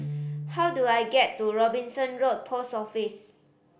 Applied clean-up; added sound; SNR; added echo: none; Guitar; 13 dB; none.